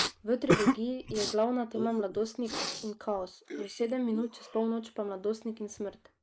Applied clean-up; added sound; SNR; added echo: neural mask model Resemble Enhance denoiser.